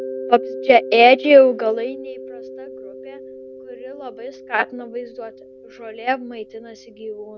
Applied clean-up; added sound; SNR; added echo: none; Mallet percussion; 14 dB; none.